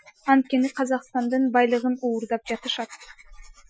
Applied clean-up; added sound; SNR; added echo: classical method Wiener filter.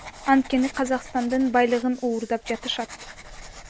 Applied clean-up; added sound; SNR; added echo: none; Writing; 17 dB; none.